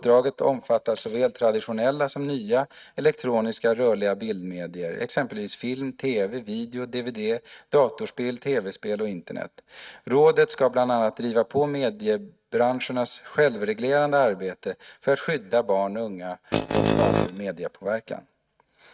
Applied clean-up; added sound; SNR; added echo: neural mask model RNNoise.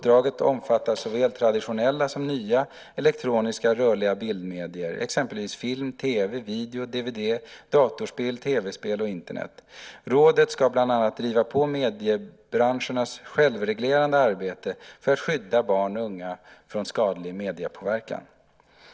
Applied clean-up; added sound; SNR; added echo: none; none; none; none.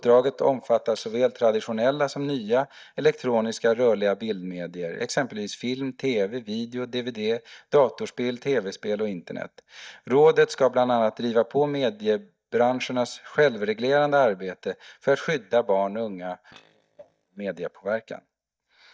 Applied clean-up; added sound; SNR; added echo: neural mask model DeepFilterNet 3.